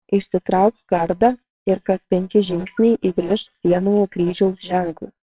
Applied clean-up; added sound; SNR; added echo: neural separator model SepFormer WHAMR!.